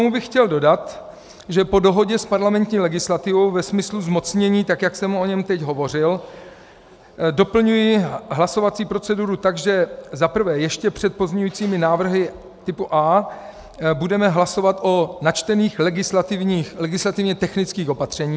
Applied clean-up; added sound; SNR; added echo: none; none; none; none.